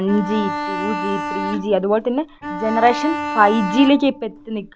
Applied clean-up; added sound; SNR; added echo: none; Bowed string instrument; 7 dB; none.